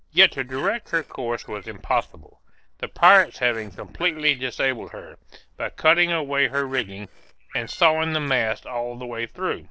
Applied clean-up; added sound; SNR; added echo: neural separator model SepFormer DNS4.